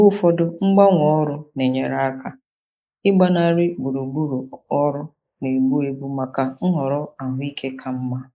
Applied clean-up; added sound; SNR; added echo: neural mask model Resemble Enhance denoiser.